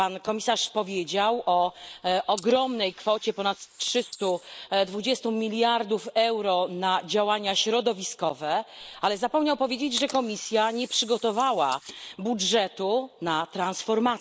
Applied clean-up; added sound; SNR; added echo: neural mask model Resemble Enhance denoiser.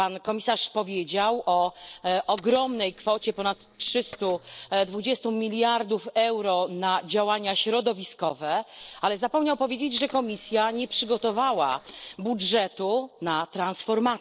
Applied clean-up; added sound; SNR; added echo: neural separator model SepFormer DNS4.